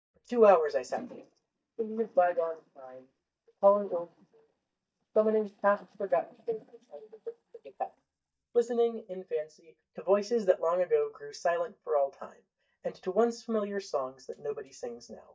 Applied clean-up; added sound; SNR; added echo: neural mask model DeepFilterNet 3.